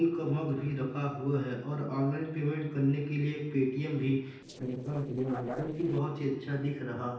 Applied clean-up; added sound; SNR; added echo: neural separator model SepFormer DNS4.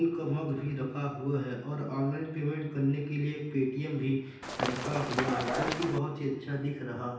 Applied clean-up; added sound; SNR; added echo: none; Run; 1 dB; reverberation time 0.8 s.